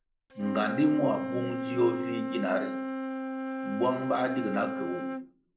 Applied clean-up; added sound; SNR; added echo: none; Wind instrument, woodwind instrument; 3 dB; reverberation time 0.5 s.